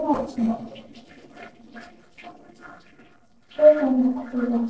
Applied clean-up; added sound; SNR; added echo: neural separator model SepFormer DNS4.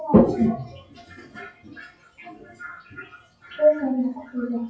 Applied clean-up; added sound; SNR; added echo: classical method WPE with log-MMSE.